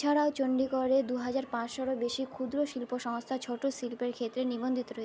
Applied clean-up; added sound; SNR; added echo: none; none; none; none.